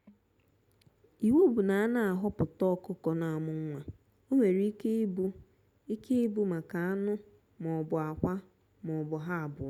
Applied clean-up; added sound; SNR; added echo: none; none; none; none.